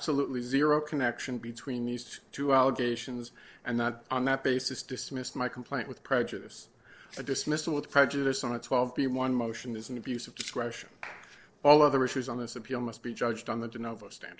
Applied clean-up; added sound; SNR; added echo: neural separator model SepFormer DNS4.